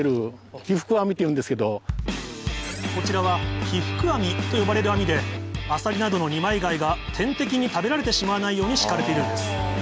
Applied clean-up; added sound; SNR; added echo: none; Bowed string instrument; 8 dB; none.